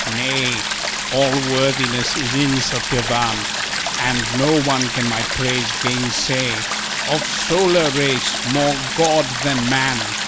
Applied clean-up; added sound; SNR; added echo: none; Stream; 2 dB; none.